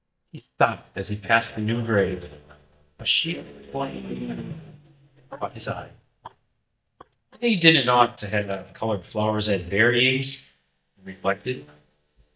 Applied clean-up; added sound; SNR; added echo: neural mask model DeepFilterNet 3.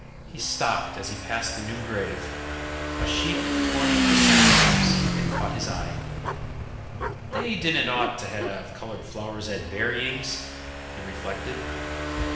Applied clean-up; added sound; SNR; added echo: none; Motorcycle / Engine; -5 dB; reverberation time 0.9 s.